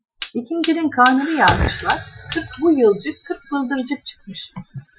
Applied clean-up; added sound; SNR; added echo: classical method Wiener filter.